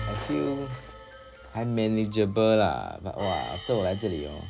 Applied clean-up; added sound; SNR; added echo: none; Hi-hat + Bell; 12 dB; none.